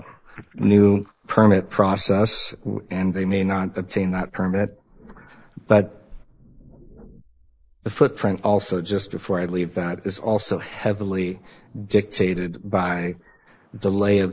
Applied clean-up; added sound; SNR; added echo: neural mask model Resemble Enhance denoiser.